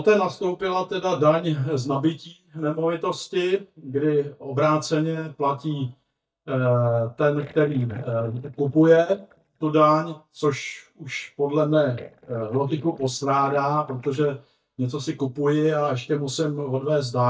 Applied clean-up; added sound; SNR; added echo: neural mask model DeepFilterNet 3.